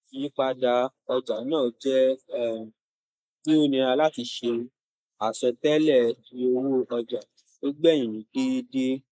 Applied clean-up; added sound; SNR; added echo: neural mask model Resemble Enhance denoiser.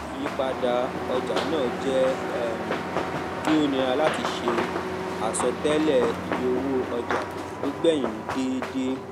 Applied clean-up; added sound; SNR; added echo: none; Truck + Run; 2 dB; none.